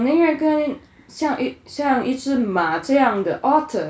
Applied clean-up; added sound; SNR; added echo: none; none; none; none.